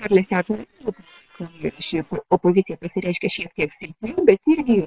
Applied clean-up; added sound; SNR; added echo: neural separator model SepFormer WHAM!.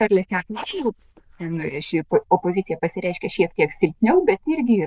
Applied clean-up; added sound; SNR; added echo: neural diffusion model UNIVERSE++.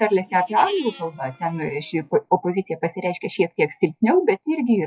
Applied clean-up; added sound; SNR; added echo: classical method log-MMSE.